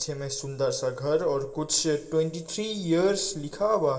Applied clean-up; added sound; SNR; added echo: none; none; none; reverberation time 2.8 s.